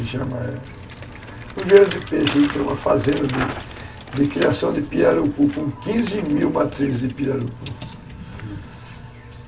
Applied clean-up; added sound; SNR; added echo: none; Bicycle; 13 dB; reverberation time 0.2 s.